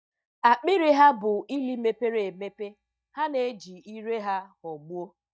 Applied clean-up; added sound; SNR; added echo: neural mask model DeepFilterNet 3.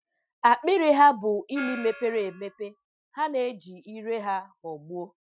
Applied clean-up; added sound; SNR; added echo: classical method Wiener filter.